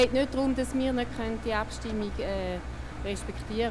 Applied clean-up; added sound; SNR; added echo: none; Engine; 7 dB; none.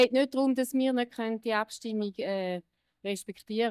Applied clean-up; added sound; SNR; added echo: neural mask model DeepFilterNet 3.